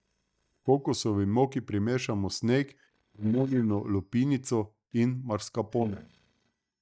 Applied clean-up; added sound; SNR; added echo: neural mask model DeepFilterNet 3.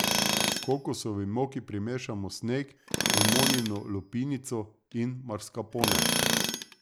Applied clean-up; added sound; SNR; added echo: none; Tools; -2 dB; none.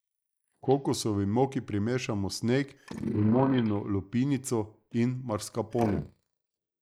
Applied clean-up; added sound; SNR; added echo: neural mask model Resemble Enhance denoiser.